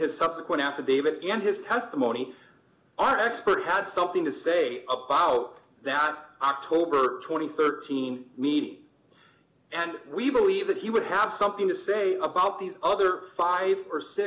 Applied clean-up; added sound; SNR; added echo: none; none; none; none.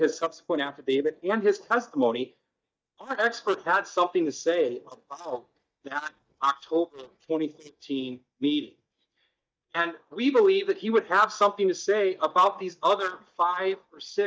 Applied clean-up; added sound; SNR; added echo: neural mask model DeepFilterNet 3.